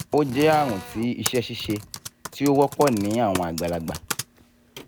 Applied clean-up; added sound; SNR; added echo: none; Typing + Drill; 12 dB; none.